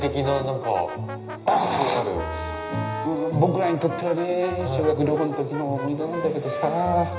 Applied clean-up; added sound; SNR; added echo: none; Brass instrument; 11 dB; reverberation time 0.9 s.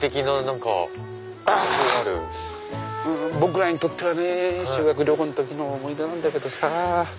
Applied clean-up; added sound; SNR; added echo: none; none; none; none.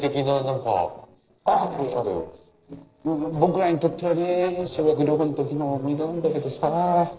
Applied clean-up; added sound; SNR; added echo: neural separator model SepFormer DNS4.